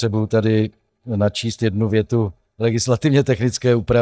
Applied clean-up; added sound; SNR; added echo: neural mask model DeepFilterNet 3.